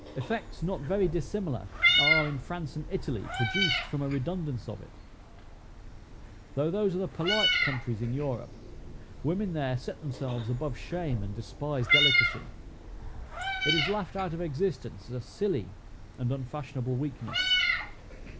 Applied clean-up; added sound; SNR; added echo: none; Meow; 0 dB; none.